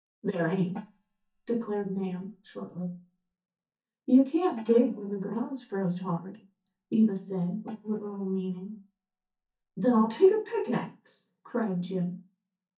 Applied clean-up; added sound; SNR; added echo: neural mask model DeepFilterNet 3.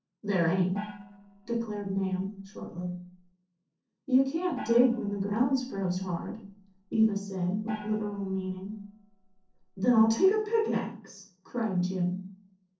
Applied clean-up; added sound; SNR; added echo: neural separator model SepFormer DNS4.